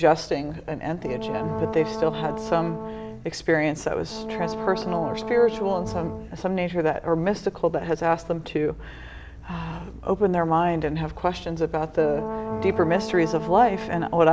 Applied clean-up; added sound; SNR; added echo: none; Brass instrument; 7 dB; none.